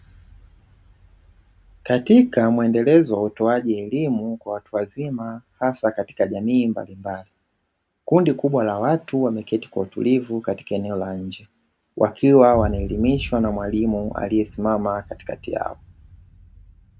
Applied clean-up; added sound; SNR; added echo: none; Boom; 18 dB; none.